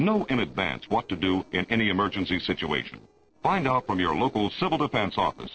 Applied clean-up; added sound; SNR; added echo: neural separator model SepFormer DNS4.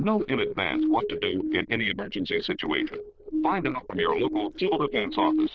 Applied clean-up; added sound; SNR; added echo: neural diffusion model UNIVERSE++.